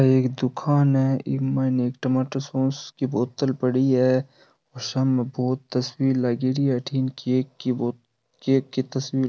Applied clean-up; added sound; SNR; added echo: none; none; none; none.